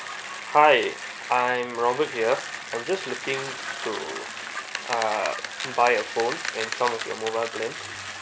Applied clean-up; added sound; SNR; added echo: none; Bicycle; 8 dB; none.